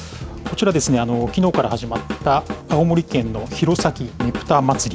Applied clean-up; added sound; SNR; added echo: none; Drum / Drum kit; 12 dB; none.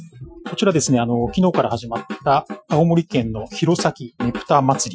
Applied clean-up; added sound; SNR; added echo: classical method Wiener filter.